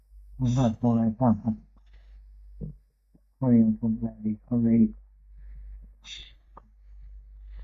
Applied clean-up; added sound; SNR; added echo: neural mask model DeepFilterNet 3.